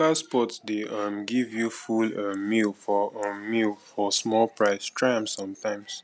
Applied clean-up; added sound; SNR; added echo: none; none; none; none.